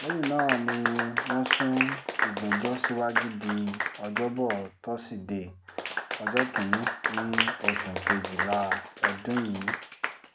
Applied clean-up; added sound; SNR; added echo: none; Applause / Clapping; 0 dB; none.